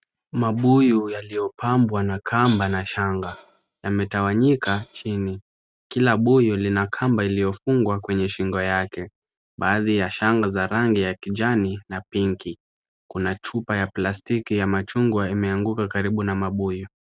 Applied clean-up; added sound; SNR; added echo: neural mask model RNNoise.